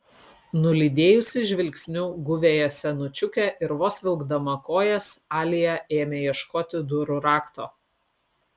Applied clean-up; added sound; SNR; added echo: none; none; none; none.